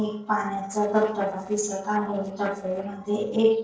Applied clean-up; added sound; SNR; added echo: neural separator model SepFormer DNS4.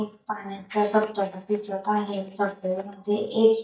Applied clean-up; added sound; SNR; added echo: neural mask model DeepFilterNet 3.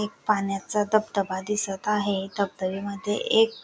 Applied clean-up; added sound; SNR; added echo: none; none; none; none.